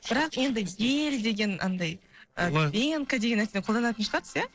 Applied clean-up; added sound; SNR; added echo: neural separator model SepFormer DNS4.